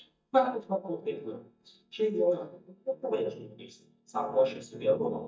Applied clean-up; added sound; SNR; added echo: neural mask model DeepFilterNet 3.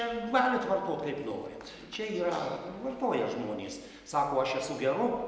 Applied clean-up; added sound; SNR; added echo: none; none; none; none.